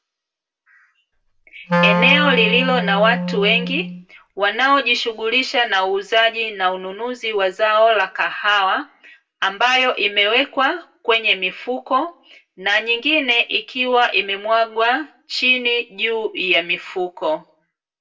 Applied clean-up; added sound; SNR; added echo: none; Wind instrument, woodwind instrument; 2 dB; reverberation time 0.2 s.